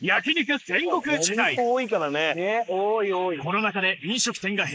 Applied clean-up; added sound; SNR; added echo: neural mask model Resemble Enhance denoiser.